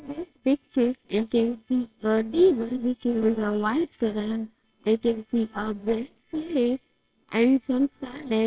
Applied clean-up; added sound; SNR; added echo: neural separator model SepFormer WHAMR!.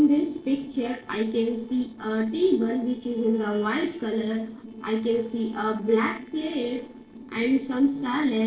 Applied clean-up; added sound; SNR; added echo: neural separator model SepFormer DNS4.